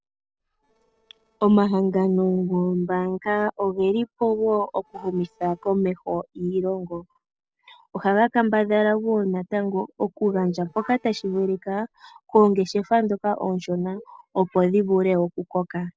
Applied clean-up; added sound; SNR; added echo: neural separator model SepFormer DNS4.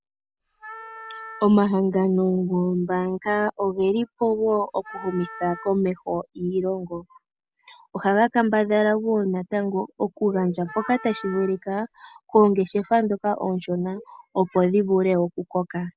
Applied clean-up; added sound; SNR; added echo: none; Wind instrument, woodwind instrument; 17 dB; none.